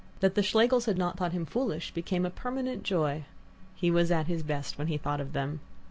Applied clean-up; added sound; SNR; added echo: none; none; none; none.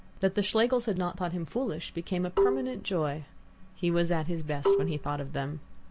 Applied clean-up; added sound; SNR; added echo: none; Marimba, xylophone; -1 dB; none.